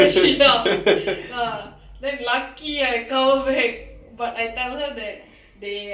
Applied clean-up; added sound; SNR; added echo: none; none; none; reverberation time 0.3 s.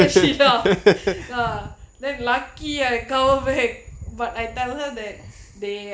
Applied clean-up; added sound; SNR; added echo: none; none; none; none.